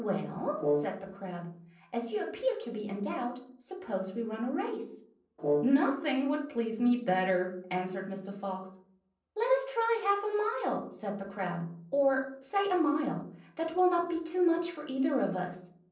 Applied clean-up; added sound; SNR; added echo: neural separator model SepFormer DNS4.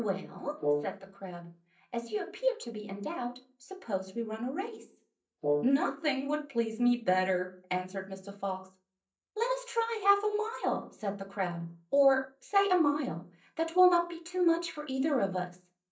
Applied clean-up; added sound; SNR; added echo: neural mask model DeepFilterNet 3.